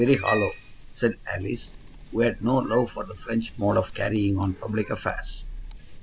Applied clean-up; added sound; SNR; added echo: none; Cat; 12 dB; none.